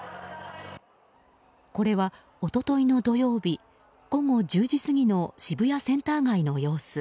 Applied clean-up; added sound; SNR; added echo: none; none; none; none.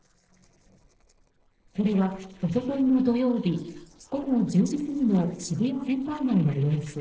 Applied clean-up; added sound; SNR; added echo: neural separator model SepFormer DNS4.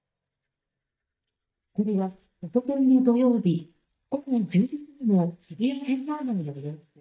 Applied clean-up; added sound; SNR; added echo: neural mask model DeepFilterNet 3.